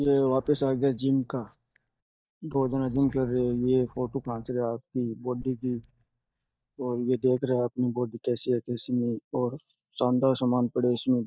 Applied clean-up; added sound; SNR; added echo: neural mask model DeepFilterNet 3.